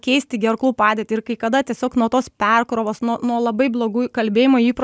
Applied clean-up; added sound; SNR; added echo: none; none; none; none.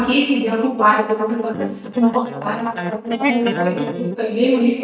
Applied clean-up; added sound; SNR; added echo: neural mask model DeepFilterNet 3.